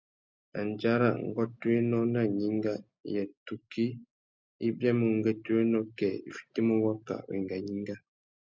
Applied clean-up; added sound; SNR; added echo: none; none; none; none.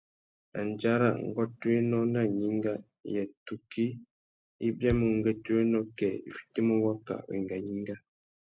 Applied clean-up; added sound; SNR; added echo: none; Thump, thud; 12 dB; none.